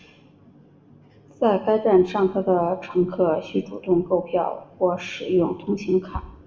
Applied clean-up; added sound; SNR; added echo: none; none; none; reverberation time 0.6 s.